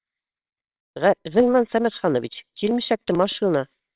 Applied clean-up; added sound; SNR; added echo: neural separator model SepFormer WHAMR!.